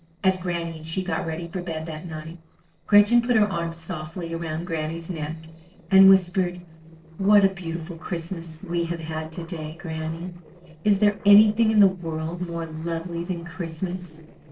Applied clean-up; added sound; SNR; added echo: neural separator model SepFormer DNS4.